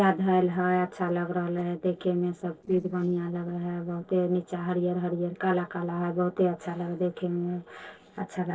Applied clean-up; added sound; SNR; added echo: neural separator model SepFormer DNS4.